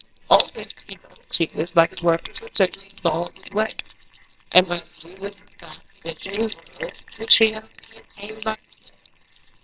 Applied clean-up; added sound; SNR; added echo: neural separator model SepFormer WHAMR!.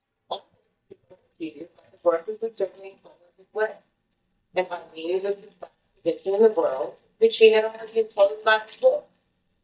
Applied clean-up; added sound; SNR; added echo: neural mask model DeepFilterNet 3.